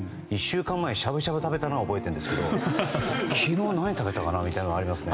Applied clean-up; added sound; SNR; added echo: none; Wind instrument, woodwind instrument; 16 dB; none.